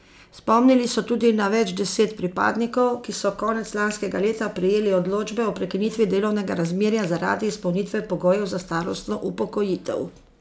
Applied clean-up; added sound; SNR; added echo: none; none; none; none.